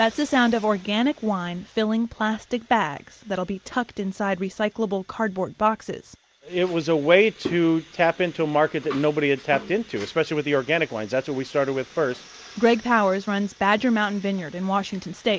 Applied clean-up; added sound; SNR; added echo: none; none; none; none.